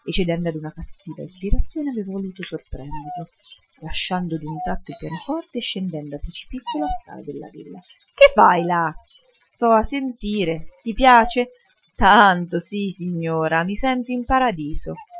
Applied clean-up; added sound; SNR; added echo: classical method Wiener filter.